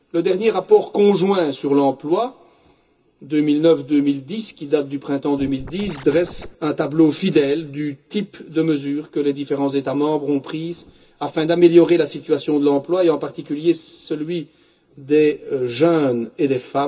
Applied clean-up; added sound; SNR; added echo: none; Scratching (performance technique); 17 dB; reverberation time 0.2 s.